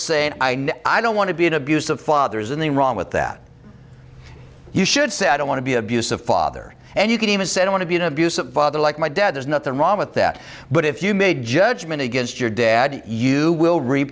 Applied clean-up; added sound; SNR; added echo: none; none; none; none.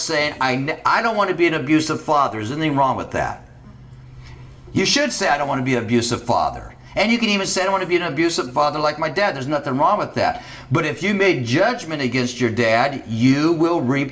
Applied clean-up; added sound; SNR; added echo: none; none; none; reverberation time 0.5 s.